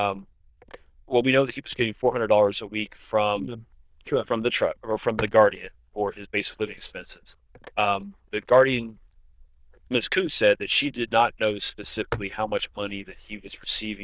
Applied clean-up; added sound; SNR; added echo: neural diffusion model UNIVERSE++.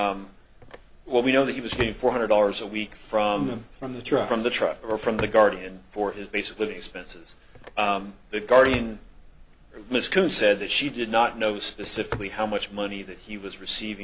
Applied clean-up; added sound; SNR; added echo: none; Telephone; 16 dB; none.